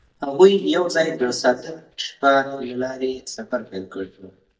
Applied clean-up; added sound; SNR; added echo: neural mask model DeepFilterNet 3.